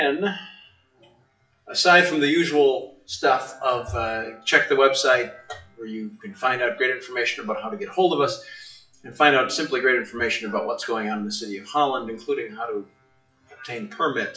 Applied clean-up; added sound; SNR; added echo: classical method WPE with log-MMSE.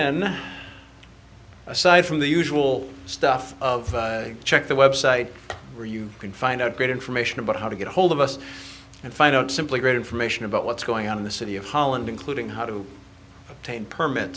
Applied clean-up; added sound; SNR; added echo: none; none; none; none.